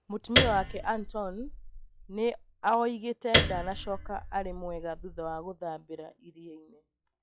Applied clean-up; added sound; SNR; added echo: classical method log-MMSE.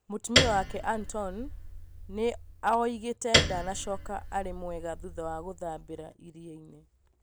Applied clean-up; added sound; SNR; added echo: none; Piano; -1 dB; none.